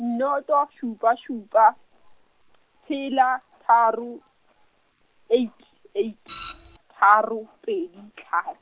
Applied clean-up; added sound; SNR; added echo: none; Printer; 16 dB; none.